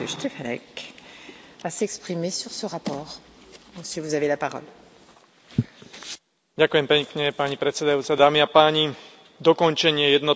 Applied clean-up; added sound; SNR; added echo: none; none; none; none.